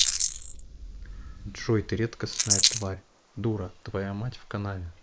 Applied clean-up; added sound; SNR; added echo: neural mask model Resemble Enhance denoiser.